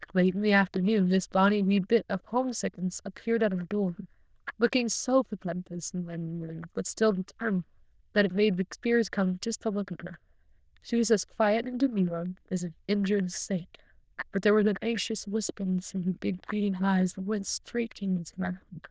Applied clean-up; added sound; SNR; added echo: neural diffusion model UNIVERSE++.